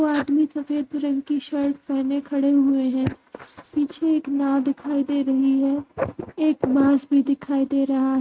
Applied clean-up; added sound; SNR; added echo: neural mask model RNNoise.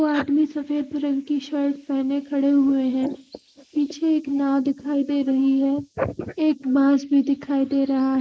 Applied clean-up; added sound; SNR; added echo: neural mask model Resemble Enhance denoiser.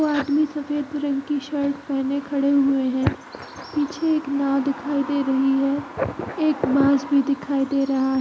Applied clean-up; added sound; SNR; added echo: none; Bird vocalization, bird call, bird song; 17 dB; none.